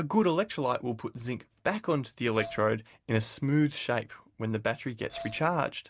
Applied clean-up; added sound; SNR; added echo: none; Glass; -2 dB; none.